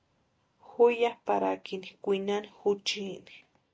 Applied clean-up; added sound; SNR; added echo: none; none; none; none.